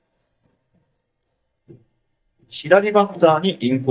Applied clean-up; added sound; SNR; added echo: neural mask model DeepFilterNet 3.